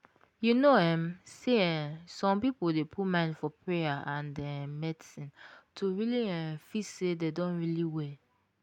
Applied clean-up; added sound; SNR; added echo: none; none; none; none.